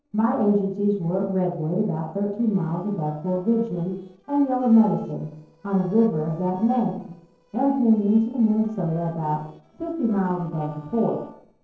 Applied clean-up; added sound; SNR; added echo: neural separator model SepFormer DNS4.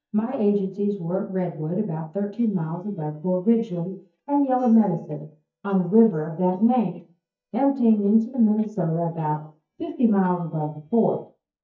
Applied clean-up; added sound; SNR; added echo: neural mask model DeepFilterNet 3.